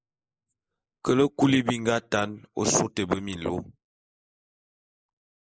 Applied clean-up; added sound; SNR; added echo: neural mask model Resemble Enhance denoiser.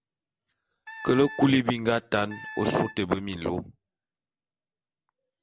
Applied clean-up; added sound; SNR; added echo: none; Wind instrument, woodwind instrument; 15 dB; none.